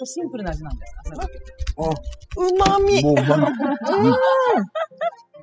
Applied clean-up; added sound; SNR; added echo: classical method spectral subtraction.